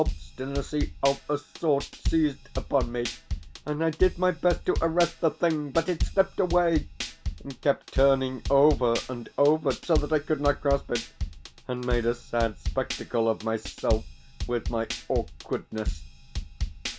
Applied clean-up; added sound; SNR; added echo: none; Drum / Drum kit; 6 dB; none.